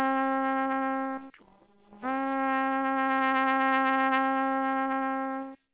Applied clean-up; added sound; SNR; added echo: neural separator model SepFormer WHAMR!.